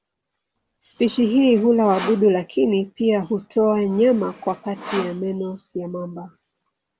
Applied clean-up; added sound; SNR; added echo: none; Sawing; 16 dB; none.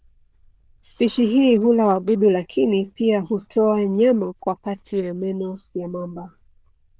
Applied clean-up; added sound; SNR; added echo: neural diffusion model UNIVERSE++.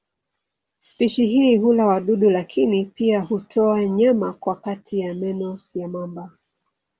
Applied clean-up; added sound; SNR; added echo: none; none; none; none.